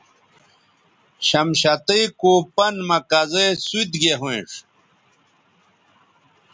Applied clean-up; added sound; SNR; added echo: none; none; none; none.